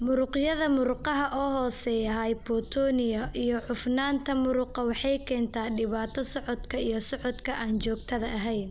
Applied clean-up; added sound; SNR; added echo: none; Train; 14 dB; none.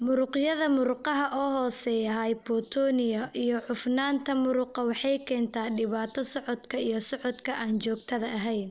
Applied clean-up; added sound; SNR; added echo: neural separator model SepFormer DNS4.